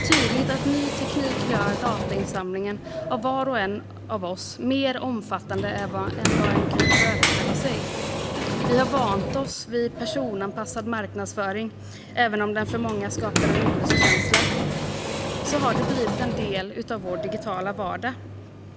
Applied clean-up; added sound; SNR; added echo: none; Sliding door; -1 dB; none.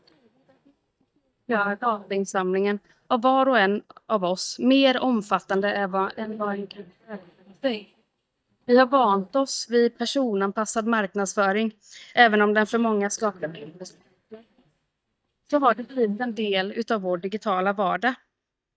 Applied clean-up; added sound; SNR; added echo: neural mask model DeepFilterNet 3.